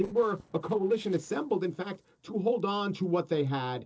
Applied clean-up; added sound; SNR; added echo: neural separator model SepFormer DNS4.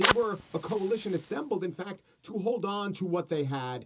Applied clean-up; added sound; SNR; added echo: none; Fire; 3 dB; reverberation time 0.2 s.